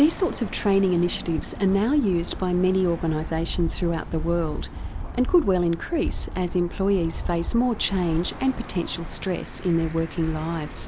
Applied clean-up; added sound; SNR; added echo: none; Bird; 8 dB; none.